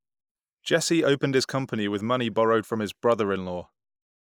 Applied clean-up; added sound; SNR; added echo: neural mask model Resemble Enhance denoiser.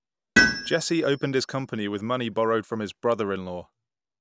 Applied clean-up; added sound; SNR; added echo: none; Tools; 1 dB; none.